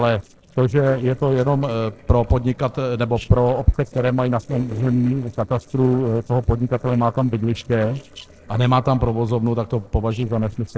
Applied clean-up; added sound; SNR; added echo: neural separator model SepFormer DNS4.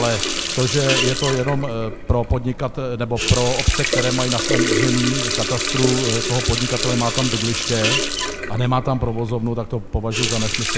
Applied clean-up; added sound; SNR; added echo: none; Water tap, faucet; 2 dB; none.